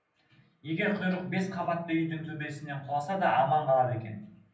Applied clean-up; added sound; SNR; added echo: none; none; none; reverberation time 0.6 s.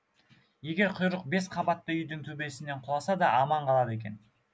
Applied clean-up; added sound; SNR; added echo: none; none; none; none.